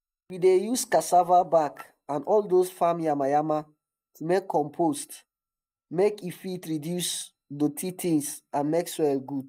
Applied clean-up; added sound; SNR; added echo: neural mask model DeepFilterNet 3.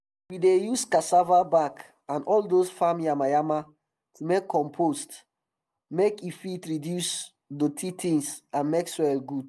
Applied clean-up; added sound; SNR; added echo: none; none; none; none.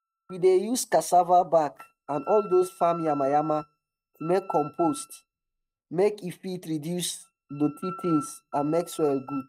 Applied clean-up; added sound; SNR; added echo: neural mask model RNNoise.